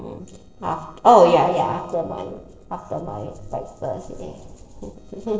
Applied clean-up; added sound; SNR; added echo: neural separator model SepFormer DNS4.